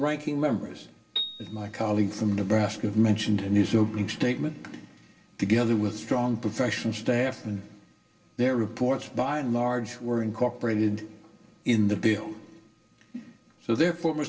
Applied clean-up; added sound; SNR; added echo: none; Piano; 10 dB; reverberation time 0.2 s.